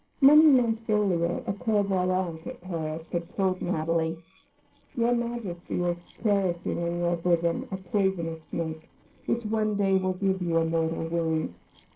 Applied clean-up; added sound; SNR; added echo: neural separator model SepFormer DNS4.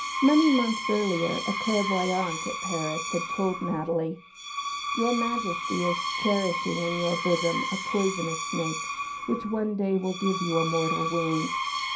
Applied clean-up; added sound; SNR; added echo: none; Screech; 4 dB; reverberation time 0.3 s.